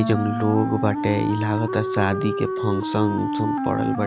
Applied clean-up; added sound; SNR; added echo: none; Wind instrument, woodwind instrument; 3 dB; none.